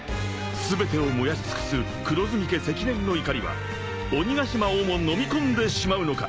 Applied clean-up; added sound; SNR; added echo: none; none; none; none.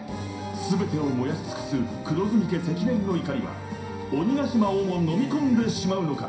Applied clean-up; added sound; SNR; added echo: none; none; none; reverberation time 0.5 s.